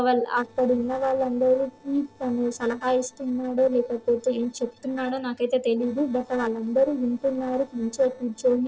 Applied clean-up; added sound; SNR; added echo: neural separator model SepFormer DNS4.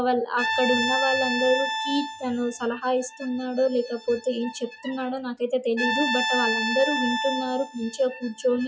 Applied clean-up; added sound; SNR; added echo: classical method log-MMSE.